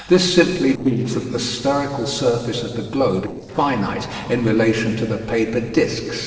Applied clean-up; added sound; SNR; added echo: neural separator model SepFormer DNS4.